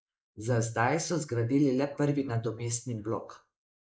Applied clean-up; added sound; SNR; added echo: neural mask model Resemble Enhance denoiser.